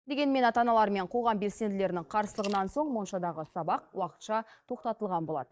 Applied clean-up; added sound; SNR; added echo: neural mask model DeepFilterNet 3.